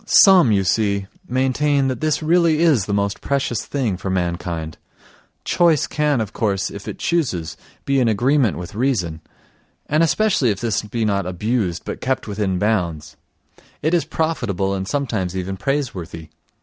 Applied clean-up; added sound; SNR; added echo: none; none; none; none.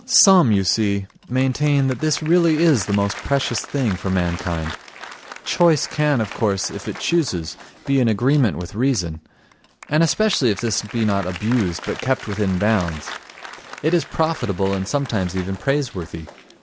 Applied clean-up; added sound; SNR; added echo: none; Applause; 17 dB; none.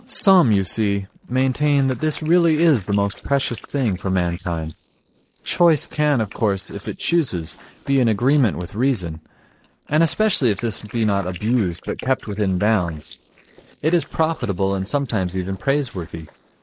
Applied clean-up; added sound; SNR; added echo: neural mask model Resemble Enhance denoiser.